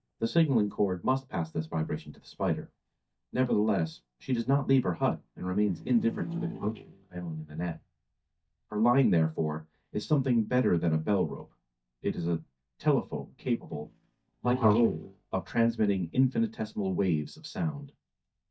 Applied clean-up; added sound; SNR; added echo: neural mask model DeepFilterNet 3.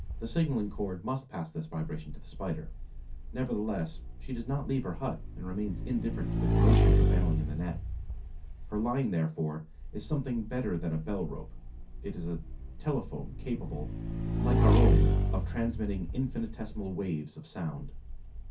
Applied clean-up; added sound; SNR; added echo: none; Motorcycle / Engine; -3 dB; reverberation time 0.3 s.